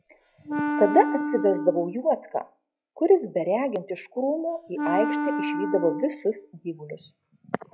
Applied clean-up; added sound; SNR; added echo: classical method log-MMSE.